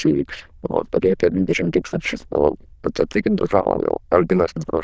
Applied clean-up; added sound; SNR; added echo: neural diffusion model UNIVERSE++.